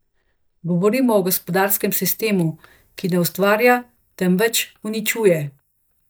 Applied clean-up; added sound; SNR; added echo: neural mask model DeepFilterNet 3.